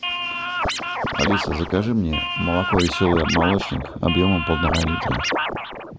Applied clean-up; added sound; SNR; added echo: none; Scratching (performance technique); 3 dB; none.